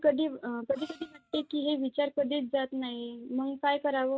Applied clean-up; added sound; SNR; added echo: neural mask model RNNoise.